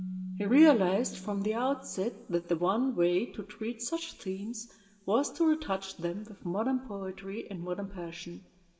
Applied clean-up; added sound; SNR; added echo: none; Keyboard (musical); 16 dB; reverberation time 2.6 s.